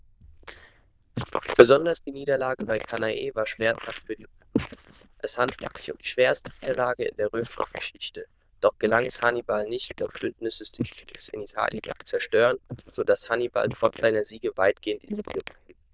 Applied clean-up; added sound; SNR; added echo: neural diffusion model UNIVERSE++.